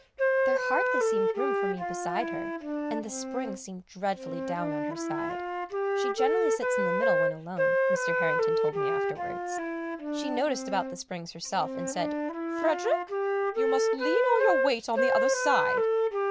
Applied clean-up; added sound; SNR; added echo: none; Wind instrument, woodwind instrument; -5 dB; none.